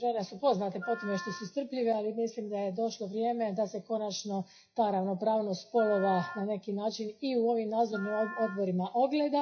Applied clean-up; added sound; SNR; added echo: classical method WPE with log-MMSE.